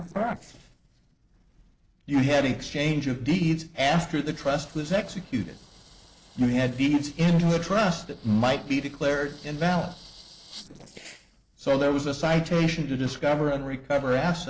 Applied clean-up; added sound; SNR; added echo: neural separator model SepFormer DNS4.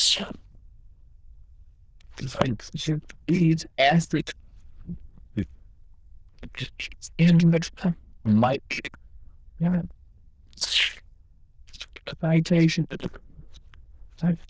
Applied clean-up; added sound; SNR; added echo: neural diffusion model UNIVERSE++.